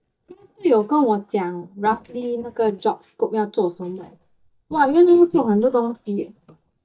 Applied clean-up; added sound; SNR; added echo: neural mask model DeepFilterNet 3.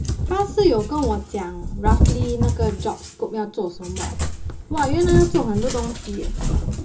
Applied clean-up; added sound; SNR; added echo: none; Cat; -1 dB; reverberation time 0.2 s.